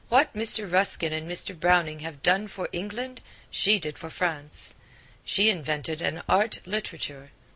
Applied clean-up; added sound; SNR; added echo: none; none; none; none.